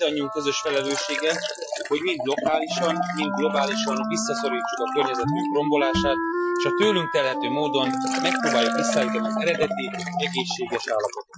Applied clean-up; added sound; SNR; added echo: classical method Wiener filter.